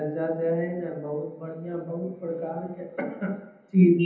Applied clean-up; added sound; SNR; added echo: none; none; none; reverberation time 0.9 s.